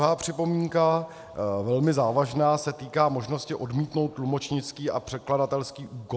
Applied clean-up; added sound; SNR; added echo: none; none; none; none.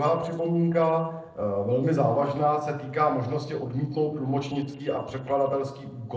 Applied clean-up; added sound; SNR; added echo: neural separator model SepFormer DNS4.